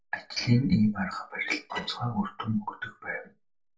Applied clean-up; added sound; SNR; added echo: neural separator model SepFormer DNS4.